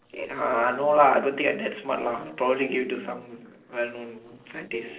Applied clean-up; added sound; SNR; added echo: neural separator model SepFormer DNS4.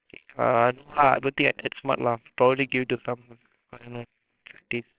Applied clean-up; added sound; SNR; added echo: neural separator model SepFormer WHAMR!.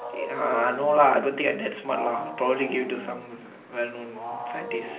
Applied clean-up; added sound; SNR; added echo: none; Wild animals; 10 dB; reverberation time 0.5 s.